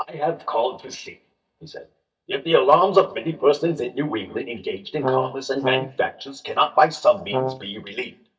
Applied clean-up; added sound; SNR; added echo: neural mask model DeepFilterNet 3.